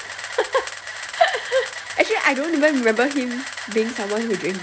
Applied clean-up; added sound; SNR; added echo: none; Camera; 10 dB; none.